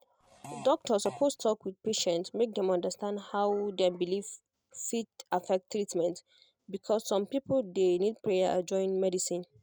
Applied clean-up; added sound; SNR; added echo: neural mask model RNNoise.